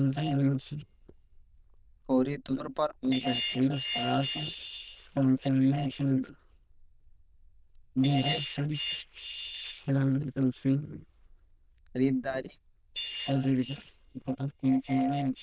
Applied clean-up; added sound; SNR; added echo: neural diffusion model UNIVERSE++.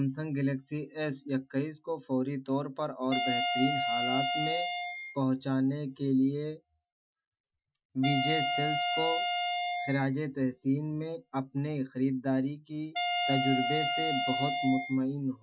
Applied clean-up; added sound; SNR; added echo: classical method Wiener filter.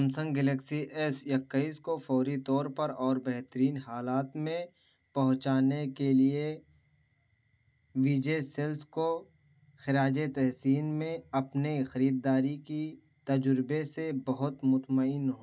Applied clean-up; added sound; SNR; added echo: none; none; none; none.